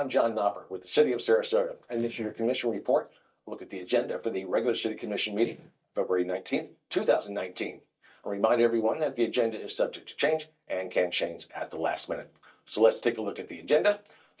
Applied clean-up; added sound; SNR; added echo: neural mask model DeepFilterNet 3.